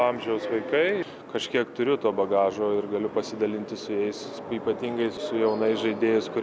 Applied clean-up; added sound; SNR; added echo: none; none; none; none.